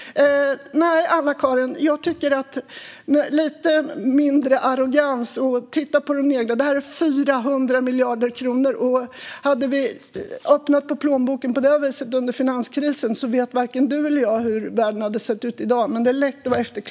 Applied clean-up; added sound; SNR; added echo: none; none; none; none.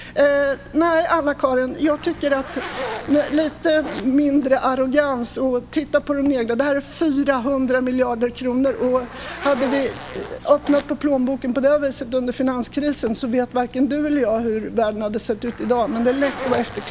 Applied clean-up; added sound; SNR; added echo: none; Zipper (clothing); 16 dB; none.